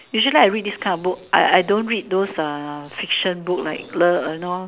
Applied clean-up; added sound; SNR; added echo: none; none; none; none.